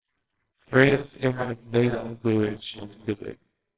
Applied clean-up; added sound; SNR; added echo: neural separator model SepFormer WHAMR!.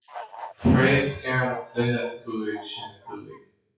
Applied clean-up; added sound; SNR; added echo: classical method WPE with log-MMSE.